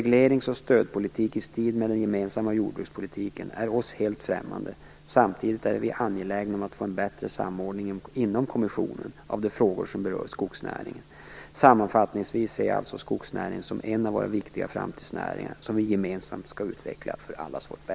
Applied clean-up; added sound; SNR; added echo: none; none; none; none.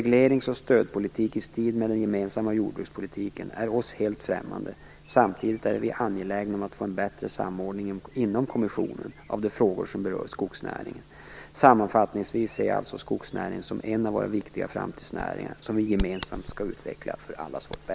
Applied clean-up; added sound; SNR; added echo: none; Bird vocalization, bird call, bird song; 19 dB; none.